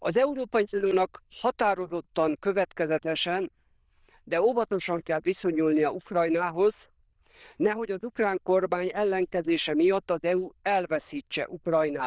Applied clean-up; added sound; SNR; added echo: neural diffusion model UNIVERSE++.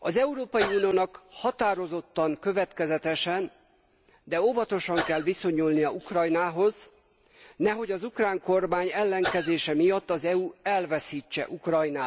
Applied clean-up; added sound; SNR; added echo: none; Sneeze / Cough; 11 dB; none.